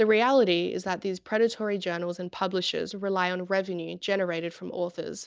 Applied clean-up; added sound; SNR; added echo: none; none; none; none.